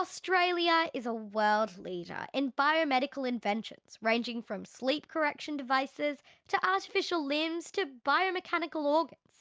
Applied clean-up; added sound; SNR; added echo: none; none; none; none.